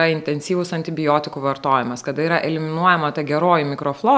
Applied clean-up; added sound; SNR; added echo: none; none; none; none.